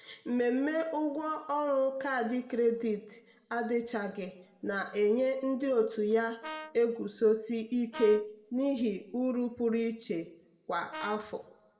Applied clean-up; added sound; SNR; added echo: none; Brass instrument; 14 dB; reverberation time 0.8 s.